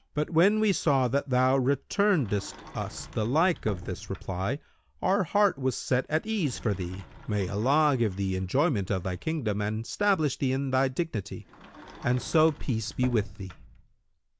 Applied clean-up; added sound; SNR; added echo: none; Sliding door; 20 dB; none.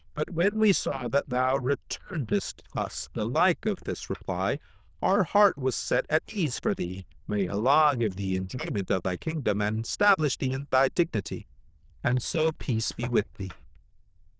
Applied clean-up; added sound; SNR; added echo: neural diffusion model UNIVERSE++.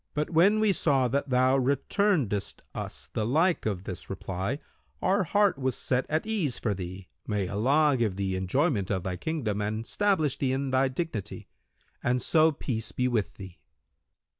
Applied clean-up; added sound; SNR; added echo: none; none; none; none.